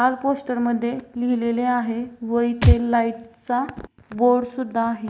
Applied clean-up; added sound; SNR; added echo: none; Thump, thud; 5 dB; none.